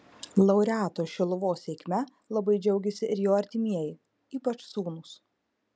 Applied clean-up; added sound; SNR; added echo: none; none; none; none.